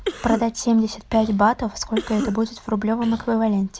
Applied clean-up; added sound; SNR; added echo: none; Cough; 12 dB; none.